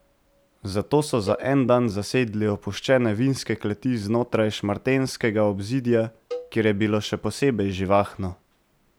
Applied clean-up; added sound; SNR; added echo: none; Cowbell; 17 dB; none.